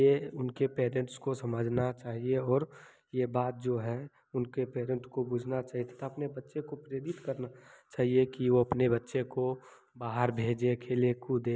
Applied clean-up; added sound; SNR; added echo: none; none; none; none.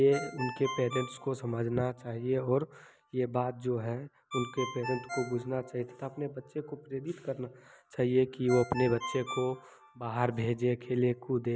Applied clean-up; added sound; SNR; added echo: none; Ringtone; 13 dB; none.